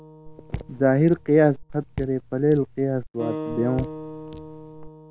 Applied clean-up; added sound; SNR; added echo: none; Acoustic guitar + Raindrop / Drip; 12 dB; none.